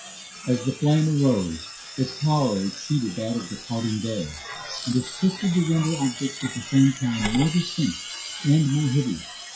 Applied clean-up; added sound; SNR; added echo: classical method WPE with log-MMSE.